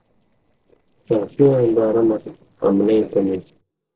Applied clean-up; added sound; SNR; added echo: neural separator model SepFormer DNS4.